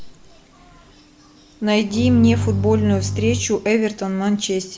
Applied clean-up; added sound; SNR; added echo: none; Bowed string instrument; 2 dB; none.